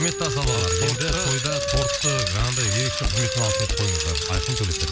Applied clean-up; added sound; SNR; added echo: none; Bicycle + Wind instrument, woodwind instrument; 0 dB; none.